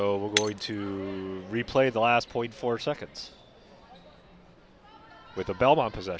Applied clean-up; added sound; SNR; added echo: none; Shatter; 10 dB; none.